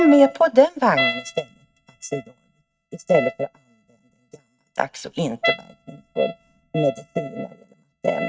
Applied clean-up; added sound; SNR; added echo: neural mask model RNNoise.